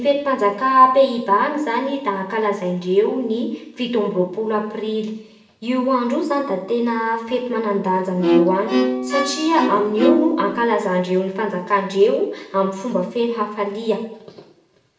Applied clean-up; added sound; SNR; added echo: none; Bowed string instrument; 0 dB; reverberation time 0.7 s.